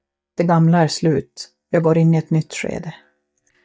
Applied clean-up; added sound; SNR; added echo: neural mask model DeepFilterNet 3.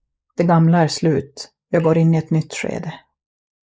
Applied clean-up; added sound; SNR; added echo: neural mask model Resemble Enhance denoiser.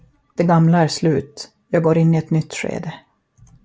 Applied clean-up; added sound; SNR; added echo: none; none; none; none.